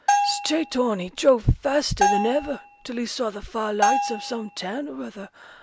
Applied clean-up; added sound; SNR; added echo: none; Bell; 2 dB; none.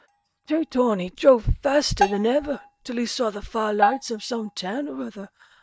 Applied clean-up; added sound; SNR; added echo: neural mask model DeepFilterNet 3.